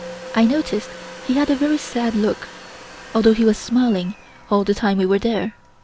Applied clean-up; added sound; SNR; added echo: none; Musical instrument + Domestic sounds, home sounds; 18 dB; none.